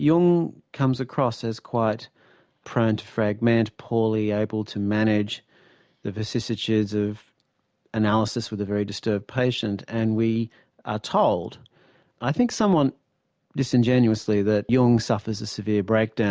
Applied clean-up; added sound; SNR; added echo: none; none; none; none.